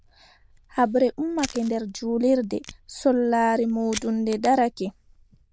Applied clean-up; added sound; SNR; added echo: neural diffusion model UNIVERSE++.